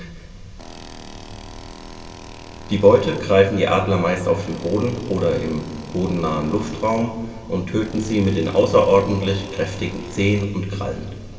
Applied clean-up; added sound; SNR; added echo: none; Tools; 19 dB; reverberation time 2.5 s.